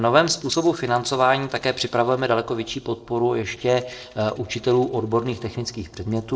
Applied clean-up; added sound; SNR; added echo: neural separator model SepFormer DNS4.